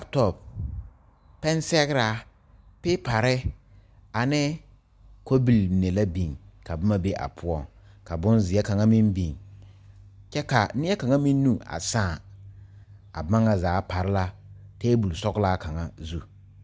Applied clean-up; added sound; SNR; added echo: none; none; none; none.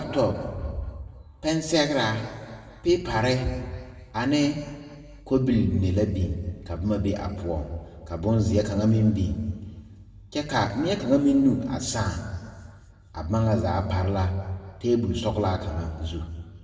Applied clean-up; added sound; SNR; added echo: none; none; none; reverberation time 1.5 s.